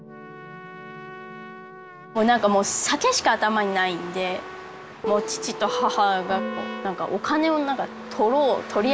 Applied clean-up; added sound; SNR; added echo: none; Trumpet; 18 dB; none.